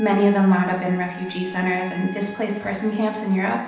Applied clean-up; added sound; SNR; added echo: none; Trumpet; 19 dB; reverberation time 0.9 s.